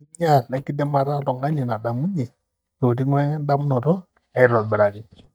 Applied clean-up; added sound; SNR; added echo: neural mask model DeepFilterNet 3.